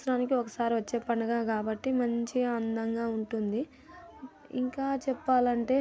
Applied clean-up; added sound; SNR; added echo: none; none; none; none.